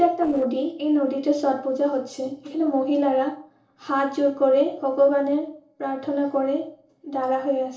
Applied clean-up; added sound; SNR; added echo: neural separator model SepFormer DNS4.